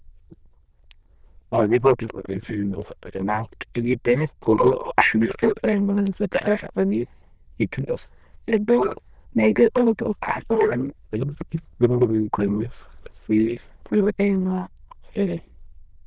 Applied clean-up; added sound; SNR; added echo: neural diffusion model UNIVERSE++.